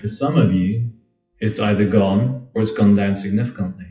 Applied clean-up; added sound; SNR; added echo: classical method WPE with log-MMSE.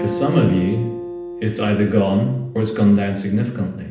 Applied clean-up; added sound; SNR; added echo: none; Acoustic guitar; 11 dB; reverberation time 0.8 s.